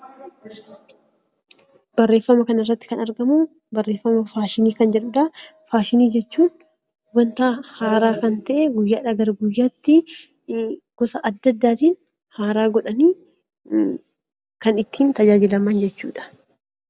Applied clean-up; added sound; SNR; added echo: none; none; none; none.